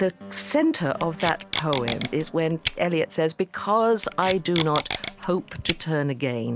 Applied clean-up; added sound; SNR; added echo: none; Packing tape, duct tape; 6 dB; none.